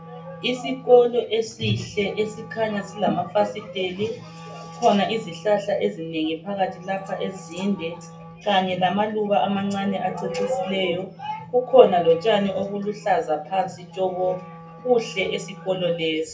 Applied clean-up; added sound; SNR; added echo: none; Wind instrument, woodwind instrument; 19 dB; reverberation time 0.3 s.